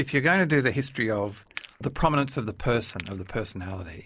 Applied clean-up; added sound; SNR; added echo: neural mask model Resemble Enhance denoiser.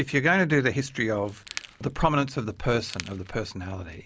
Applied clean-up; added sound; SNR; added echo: none; Crackle; 18 dB; none.